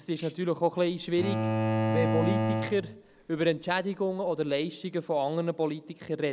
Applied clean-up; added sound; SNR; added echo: none; Tambourine + Bowed string instrument; 2 dB; none.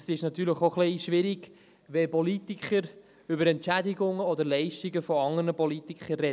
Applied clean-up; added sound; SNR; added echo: none; none; none; none.